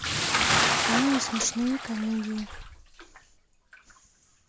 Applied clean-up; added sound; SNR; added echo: none; Bathtub (filling or washing) / Splash, splatter; -2 dB; none.